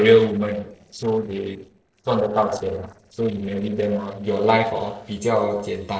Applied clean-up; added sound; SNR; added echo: neural separator model SepFormer DNS4.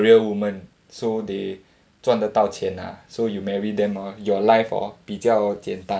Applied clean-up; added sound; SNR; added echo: none; none; none; none.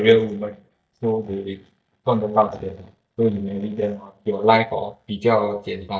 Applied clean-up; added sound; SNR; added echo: neural mask model DeepFilterNet 3.